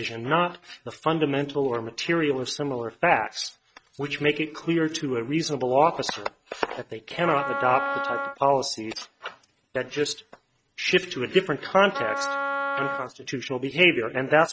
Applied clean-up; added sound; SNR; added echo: neural mask model RNNoise.